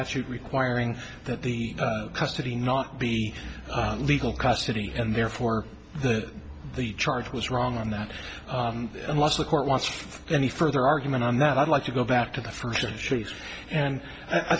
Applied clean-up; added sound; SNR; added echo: none; none; none; none.